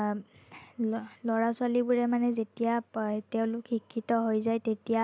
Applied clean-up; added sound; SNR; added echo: none; none; none; none.